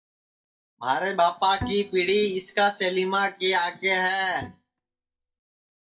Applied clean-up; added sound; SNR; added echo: neural mask model DeepFilterNet 3.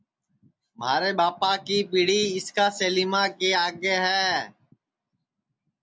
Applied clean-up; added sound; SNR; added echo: none; none; none; none.